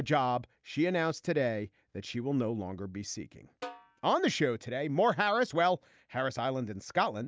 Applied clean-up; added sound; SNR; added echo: none; Snare drum; 18 dB; none.